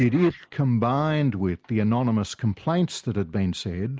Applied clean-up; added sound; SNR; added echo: neural mask model Resemble Enhance denoiser.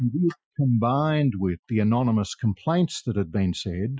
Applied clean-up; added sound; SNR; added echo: classical method Wiener filter.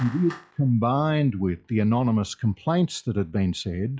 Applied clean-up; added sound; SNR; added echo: classical method log-MMSE.